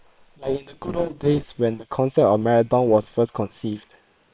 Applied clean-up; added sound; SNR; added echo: neural separator model SepFormer WHAM!.